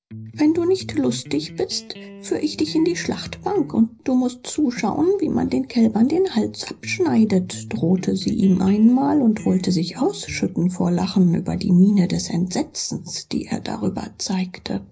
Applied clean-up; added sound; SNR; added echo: none; Electric guitar; 16 dB; reverberation time 0.5 s.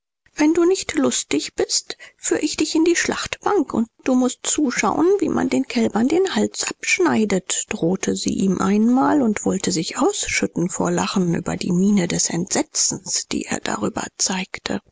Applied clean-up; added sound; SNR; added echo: none; none; none; none.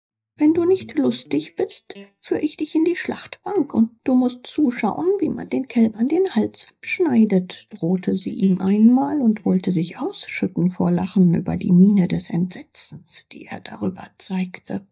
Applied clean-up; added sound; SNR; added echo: neural mask model DeepFilterNet 3.